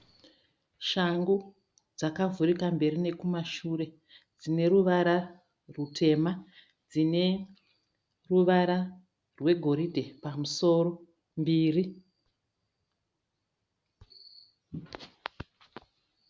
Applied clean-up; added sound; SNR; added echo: none; none; none; none.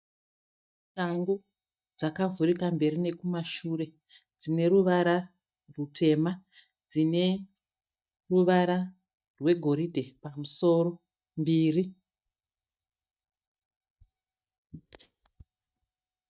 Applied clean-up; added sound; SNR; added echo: neural mask model DeepFilterNet 3.